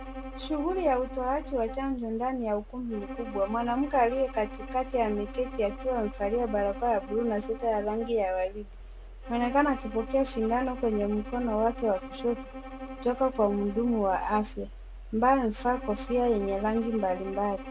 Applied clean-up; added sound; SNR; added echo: none; Mechanisms + Bowed string instrument; 11 dB; none.